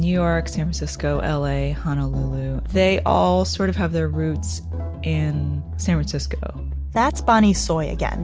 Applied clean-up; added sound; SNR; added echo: none; none; none; none.